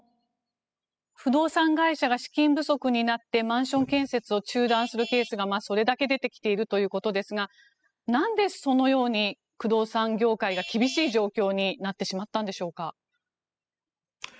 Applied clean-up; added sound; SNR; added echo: classical method spectral subtraction.